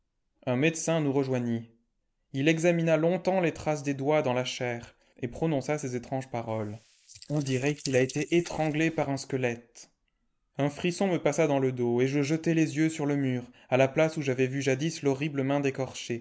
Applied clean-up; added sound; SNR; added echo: neural mask model Resemble Enhance denoiser.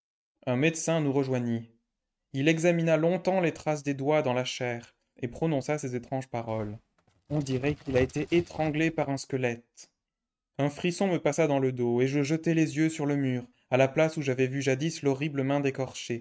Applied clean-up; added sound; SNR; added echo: neural mask model RNNoise.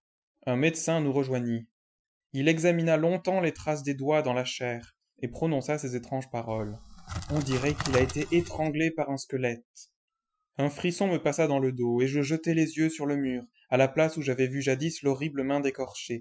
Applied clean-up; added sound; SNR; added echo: classical method Wiener filter.